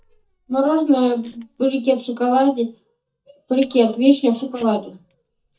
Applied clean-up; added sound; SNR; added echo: neural mask model DeepFilterNet 3.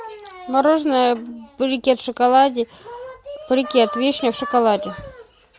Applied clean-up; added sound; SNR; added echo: none; none; none; none.